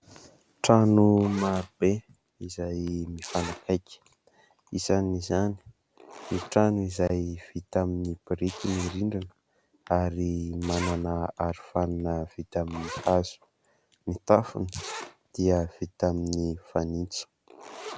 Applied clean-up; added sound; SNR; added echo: none; Zipper (clothing); 17 dB; none.